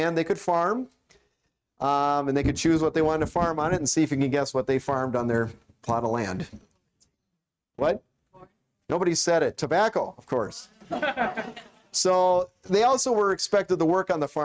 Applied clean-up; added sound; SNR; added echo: neural mask model RNNoise.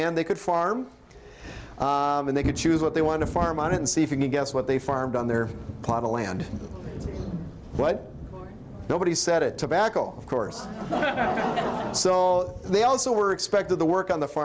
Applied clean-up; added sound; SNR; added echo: none; Thunder; 13 dB; none.